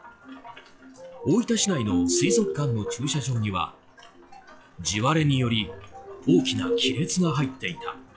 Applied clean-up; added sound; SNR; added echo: classical method log-MMSE.